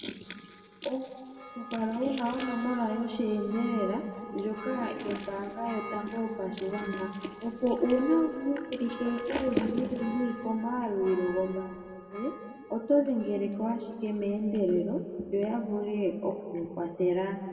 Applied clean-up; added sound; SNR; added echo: none; Church bell; 16 dB; reverberation time 2.1 s.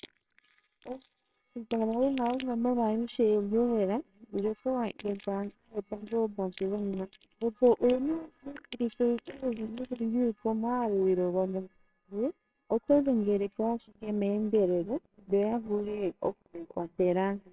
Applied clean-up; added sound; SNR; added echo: neural separator model SepFormer WHAMR!.